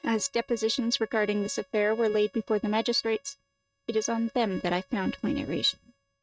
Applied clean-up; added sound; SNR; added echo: neural mask model RNNoise.